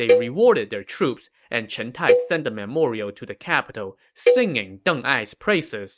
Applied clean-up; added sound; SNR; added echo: neural mask model RNNoise.